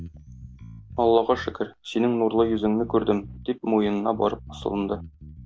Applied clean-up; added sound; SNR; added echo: none; Bass guitar; 17 dB; none.